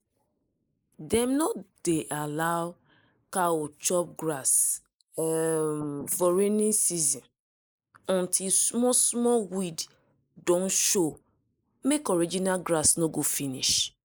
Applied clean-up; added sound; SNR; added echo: neural mask model Resemble Enhance denoiser.